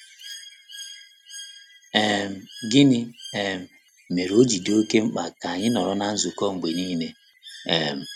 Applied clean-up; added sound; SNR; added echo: none; Bird; 19 dB; none.